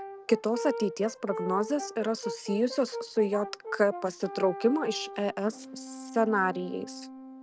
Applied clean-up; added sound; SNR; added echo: none; Brass instrument; 10 dB; none.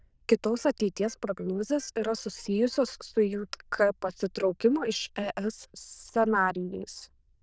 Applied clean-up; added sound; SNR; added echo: neural diffusion model UNIVERSE++.